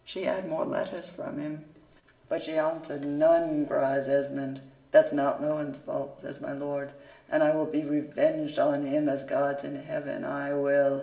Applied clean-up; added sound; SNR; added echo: none; none; none; reverberation time 0.7 s.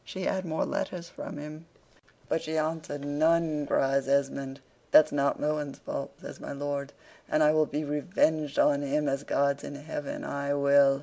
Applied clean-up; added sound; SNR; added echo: none; none; none; none.